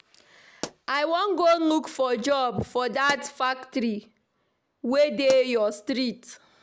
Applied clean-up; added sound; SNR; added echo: none; Explosion; 19 dB; none.